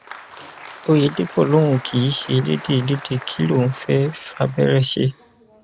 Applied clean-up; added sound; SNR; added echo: none; Applause; 18 dB; none.